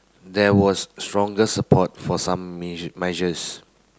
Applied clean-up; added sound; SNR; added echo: none; none; none; none.